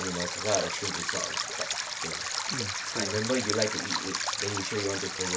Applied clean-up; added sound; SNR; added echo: none; Stream; -1 dB; none.